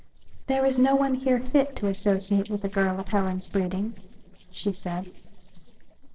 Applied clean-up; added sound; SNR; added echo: neural separator model SepFormer DNS4.